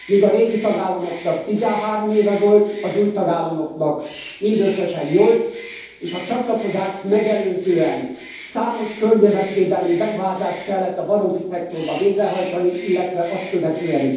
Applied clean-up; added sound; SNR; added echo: none; Bird; 19 dB; reverberation time 0.9 s.